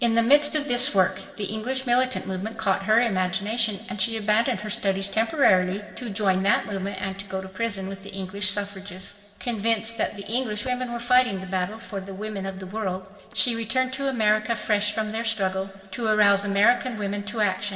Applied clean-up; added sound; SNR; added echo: neural separator model SepFormer DNS4.